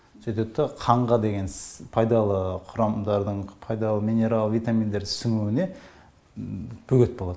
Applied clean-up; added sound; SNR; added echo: none; none; none; none.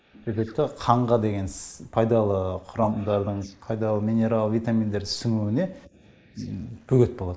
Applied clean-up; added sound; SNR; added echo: neural mask model Resemble Enhance denoiser.